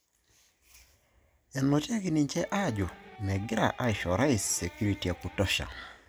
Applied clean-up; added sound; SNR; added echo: none; Electric guitar; 18 dB; none.